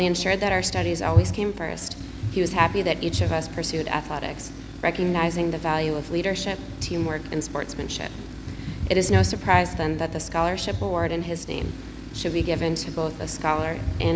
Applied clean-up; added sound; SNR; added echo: none; Tools; 14 dB; none.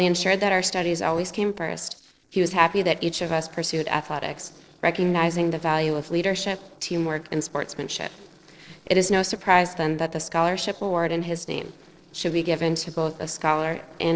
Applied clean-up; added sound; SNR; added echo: neural separator model SepFormer DNS4.